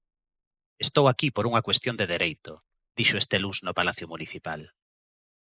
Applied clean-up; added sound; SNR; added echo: neural mask model Resemble Enhance denoiser.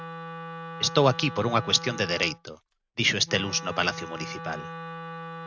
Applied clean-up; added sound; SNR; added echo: none; Wind instrument, woodwind instrument; 11 dB; none.